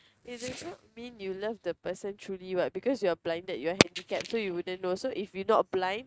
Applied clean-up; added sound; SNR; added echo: neural mask model RNNoise.